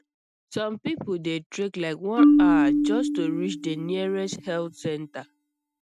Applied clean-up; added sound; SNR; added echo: neural mask model DeepFilterNet 3.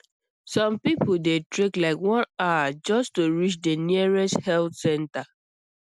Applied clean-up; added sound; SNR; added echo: none; none; none; none.